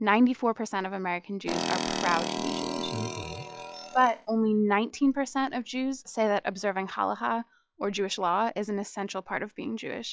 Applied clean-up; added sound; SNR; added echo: classical method log-MMSE.